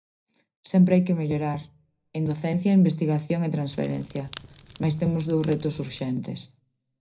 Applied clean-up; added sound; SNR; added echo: none; Crackle; 18 dB; reverberation time 0.5 s.